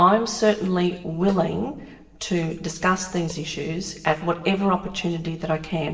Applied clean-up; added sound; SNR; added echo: neural separator model SepFormer DNS4.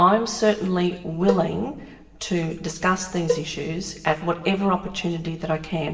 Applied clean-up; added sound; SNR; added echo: none; Cowbell; 8 dB; reverberation time 1.0 s.